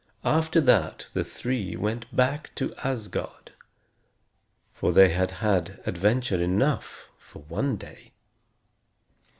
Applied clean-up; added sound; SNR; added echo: none; none; none; none.